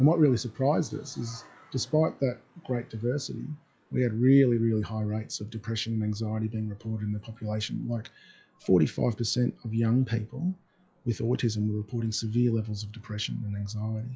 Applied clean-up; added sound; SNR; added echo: classical method log-MMSE.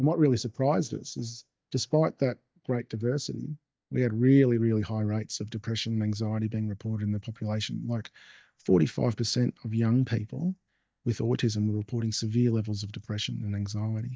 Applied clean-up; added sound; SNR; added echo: neural mask model DeepFilterNet 3.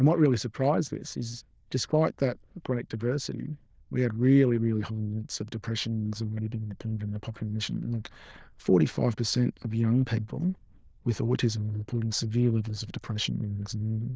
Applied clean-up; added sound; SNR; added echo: neural diffusion model UNIVERSE++.